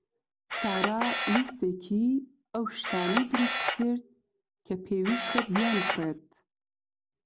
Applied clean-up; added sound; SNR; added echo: none; Camera; 0 dB; none.